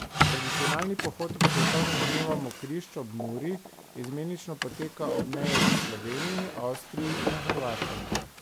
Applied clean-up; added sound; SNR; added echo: none; Drawer open or close; -4 dB; none.